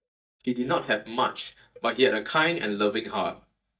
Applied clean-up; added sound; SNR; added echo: neural mask model DeepFilterNet 3.